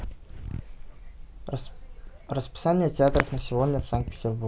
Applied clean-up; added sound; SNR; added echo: none; none; none; none.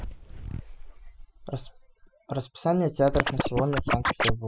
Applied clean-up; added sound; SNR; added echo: classical method spectral subtraction.